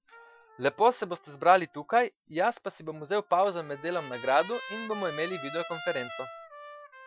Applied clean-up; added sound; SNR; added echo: classical method Wiener filter.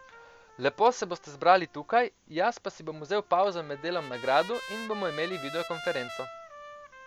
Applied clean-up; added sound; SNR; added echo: none; Trumpet; 15 dB; none.